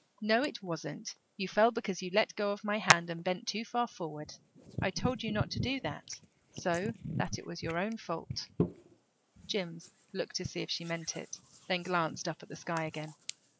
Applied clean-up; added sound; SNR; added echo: none; Hands; 5 dB; none.